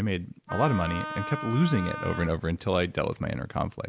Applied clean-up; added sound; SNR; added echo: none; Wind instrument, woodwind instrument; 9 dB; none.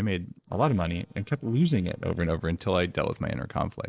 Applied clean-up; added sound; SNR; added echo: neural separator model SepFormer DNS4.